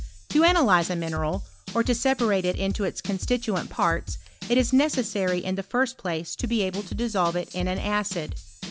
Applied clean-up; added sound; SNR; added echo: none; Drum / Drum kit; 11 dB; none.